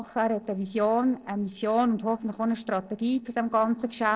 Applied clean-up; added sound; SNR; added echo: neural separator model SepFormer DNS4.